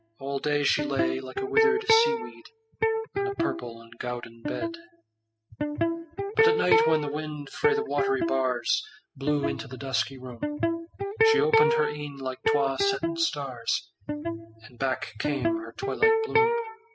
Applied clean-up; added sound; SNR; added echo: classical method spectral subtraction.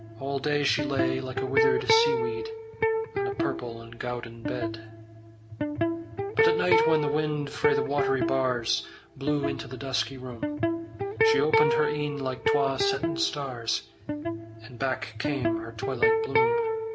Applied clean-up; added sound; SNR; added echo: none; Electric guitar; -3 dB; none.